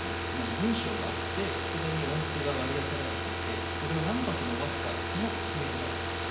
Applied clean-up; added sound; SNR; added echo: none; Car; -2 dB; reverberation time 1.0 s.